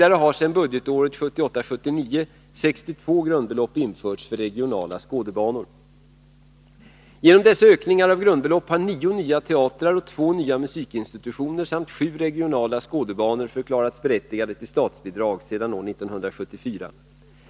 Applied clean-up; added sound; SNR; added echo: none; none; none; none.